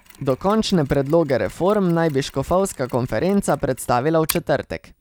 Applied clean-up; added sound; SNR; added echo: none; Mechanisms; 19 dB; none.